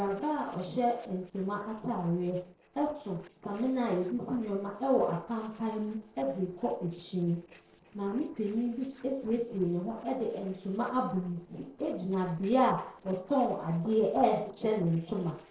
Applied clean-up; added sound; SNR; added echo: neural separator model SepFormer DNS4.